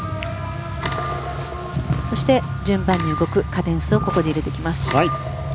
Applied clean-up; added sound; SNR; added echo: none; none; none; none.